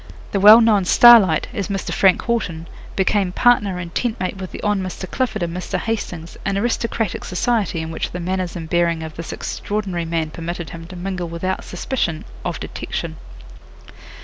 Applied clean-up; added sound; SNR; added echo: none; Mechanisms; 12 dB; none.